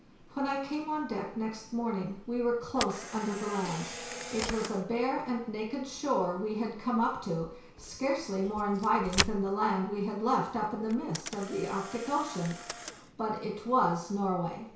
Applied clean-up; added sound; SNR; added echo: none; Camera; 10 dB; reverberation time 0.6 s.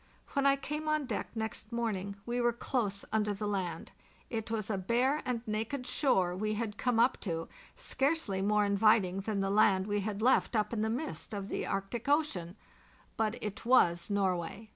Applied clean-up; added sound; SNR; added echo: none; none; none; none.